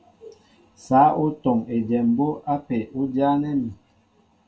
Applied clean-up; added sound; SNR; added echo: none; none; none; reverberation time 0.2 s.